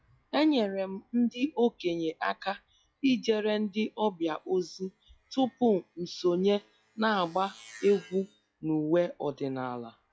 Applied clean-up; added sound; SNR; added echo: classical method log-MMSE.